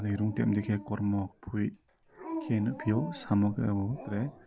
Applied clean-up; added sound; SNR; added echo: none; Dog; 13 dB; none.